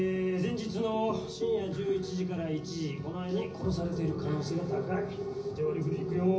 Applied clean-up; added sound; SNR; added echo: none; none; none; reverberation time 0.5 s.